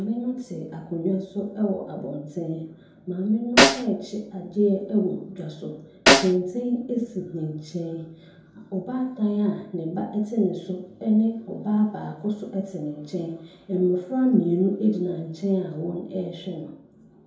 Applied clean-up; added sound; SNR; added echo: none; Snare drum; -4 dB; reverberation time 2.7 s.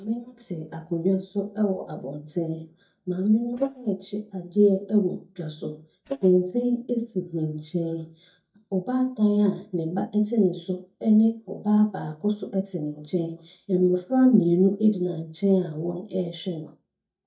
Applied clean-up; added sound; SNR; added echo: neural mask model DeepFilterNet 3.